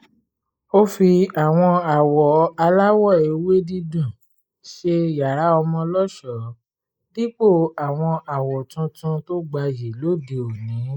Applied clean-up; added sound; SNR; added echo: neural mask model Resemble Enhance denoiser.